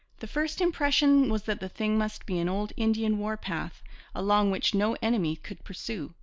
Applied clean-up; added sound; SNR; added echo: none; none; none; none.